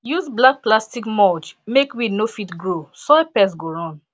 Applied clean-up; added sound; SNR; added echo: none; none; none; none.